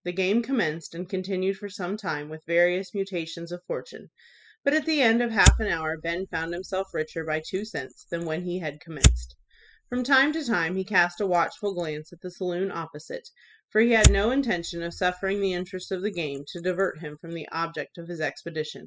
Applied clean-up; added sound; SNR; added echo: classical method spectral subtraction.